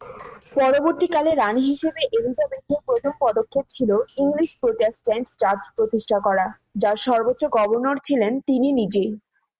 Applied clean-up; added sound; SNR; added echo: neural mask model RNNoise.